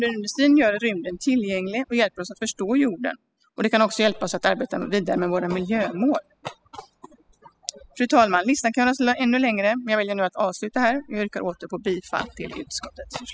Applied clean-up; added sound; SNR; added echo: classical method spectral subtraction.